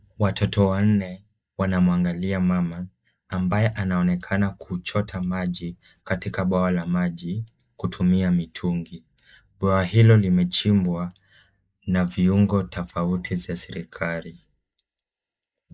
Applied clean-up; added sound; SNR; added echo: neural mask model Resemble Enhance denoiser.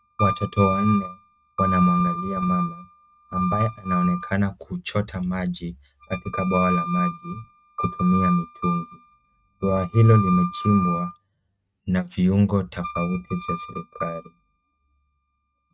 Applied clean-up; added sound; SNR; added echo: neural mask model RNNoise.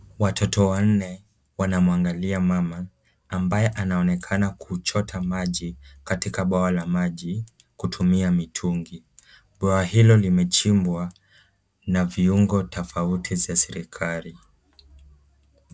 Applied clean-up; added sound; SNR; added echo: none; none; none; none.